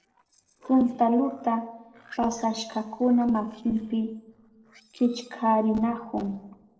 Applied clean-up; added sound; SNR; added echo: neural separator model SepFormer DNS4.